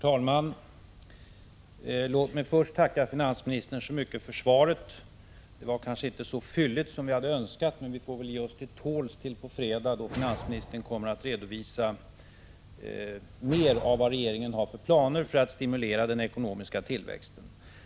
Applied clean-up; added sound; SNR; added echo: none; Whoosh, swoosh, swish; 13 dB; none.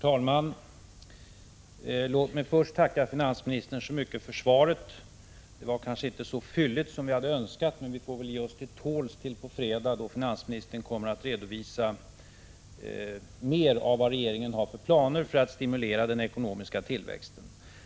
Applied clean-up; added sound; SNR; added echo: none; none; none; none.